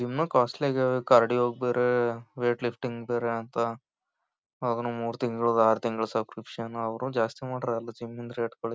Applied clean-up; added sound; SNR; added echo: none; none; none; none.